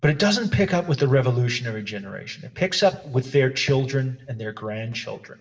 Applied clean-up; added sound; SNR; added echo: none; none; none; reverberation time 0.7 s.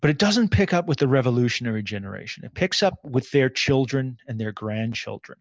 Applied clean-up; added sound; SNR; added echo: none; none; none; none.